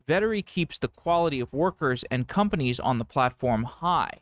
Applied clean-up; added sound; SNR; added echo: neural mask model RNNoise.